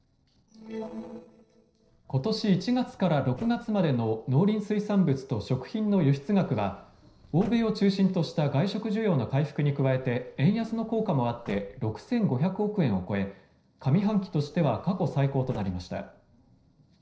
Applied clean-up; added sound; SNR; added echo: neural separator model SepFormer DNS4.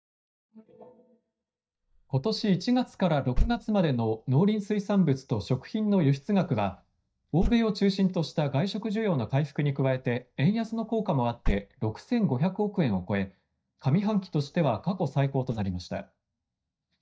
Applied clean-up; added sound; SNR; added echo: neural mask model DeepFilterNet 3.